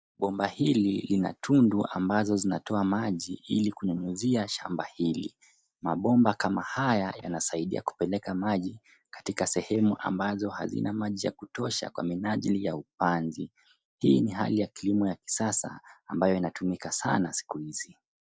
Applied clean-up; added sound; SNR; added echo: neural mask model DeepFilterNet 3.